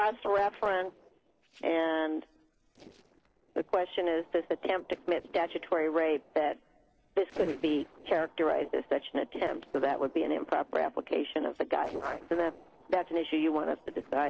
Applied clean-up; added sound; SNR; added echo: neural separator model SepFormer DNS4.